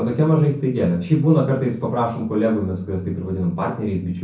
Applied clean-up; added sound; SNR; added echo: none; none; none; reverberation time 0.6 s.